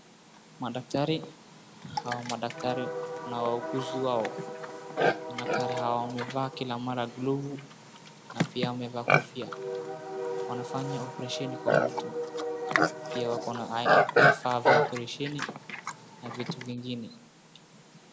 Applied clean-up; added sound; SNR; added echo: none; Livestock, farm animals, working animals; -4 dB; none.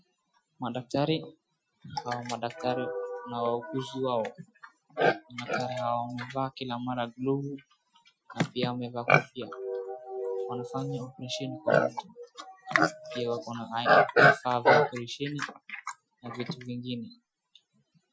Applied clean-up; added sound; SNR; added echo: classical method Wiener filter.